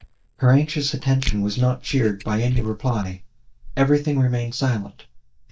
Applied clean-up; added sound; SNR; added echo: neural mask model DeepFilterNet 3.